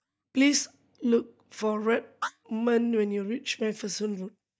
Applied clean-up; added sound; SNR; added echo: neural mask model DeepFilterNet 3.